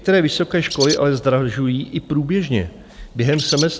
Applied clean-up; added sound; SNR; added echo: none; Bird; 6 dB; none.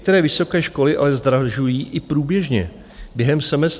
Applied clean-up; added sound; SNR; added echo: none; none; none; none.